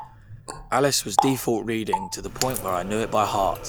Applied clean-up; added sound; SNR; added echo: none; Water tap, faucet; 6 dB; none.